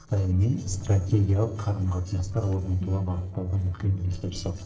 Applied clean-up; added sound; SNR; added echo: neural separator model SepFormer DNS4.